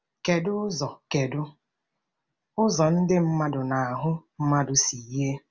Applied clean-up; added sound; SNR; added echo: none; none; none; none.